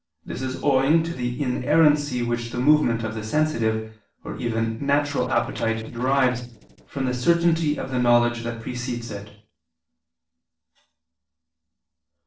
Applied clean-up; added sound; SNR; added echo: neural separator model SepFormer DNS4.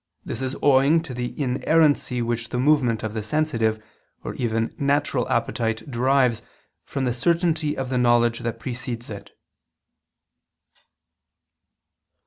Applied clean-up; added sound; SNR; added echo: none; none; none; none.